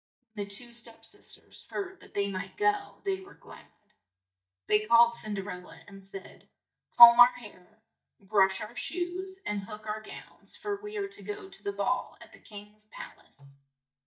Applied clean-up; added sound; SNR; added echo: neural mask model DeepFilterNet 3.